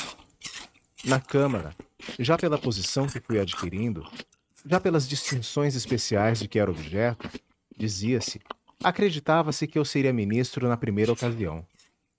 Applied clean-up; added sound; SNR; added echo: neural mask model RNNoise.